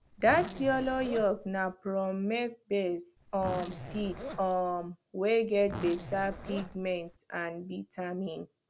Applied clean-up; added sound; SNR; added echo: none; Zipper (clothing); 11 dB; none.